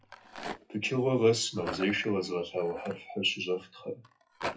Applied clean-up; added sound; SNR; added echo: classical method WPE with log-MMSE.